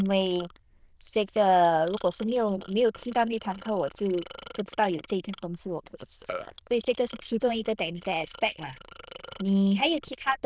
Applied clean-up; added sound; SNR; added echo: neural diffusion model UNIVERSE++.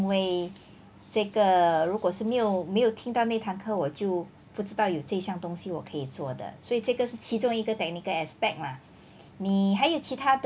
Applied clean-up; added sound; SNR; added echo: none; none; none; none.